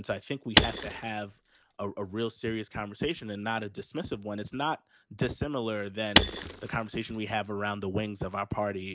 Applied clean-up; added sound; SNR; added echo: none; Shatter / Crushing; -3 dB; none.